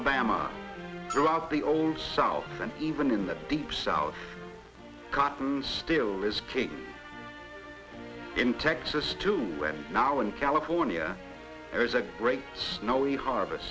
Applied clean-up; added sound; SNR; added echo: none; Bell; 16 dB; none.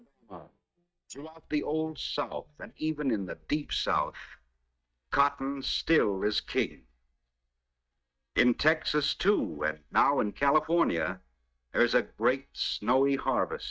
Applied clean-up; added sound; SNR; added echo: neural mask model DeepFilterNet 3.